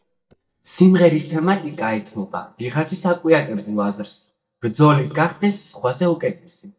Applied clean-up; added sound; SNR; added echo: neural mask model DeepFilterNet 3.